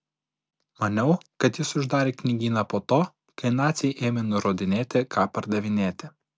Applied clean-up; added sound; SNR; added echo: none; none; none; none.